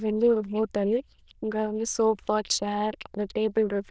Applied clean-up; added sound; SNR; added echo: neural diffusion model UNIVERSE++.